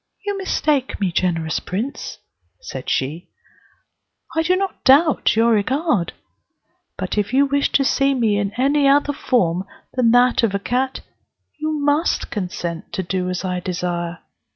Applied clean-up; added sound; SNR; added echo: none; none; none; none.